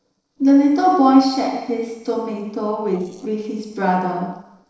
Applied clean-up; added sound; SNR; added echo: neural separator model SepFormer DNS4.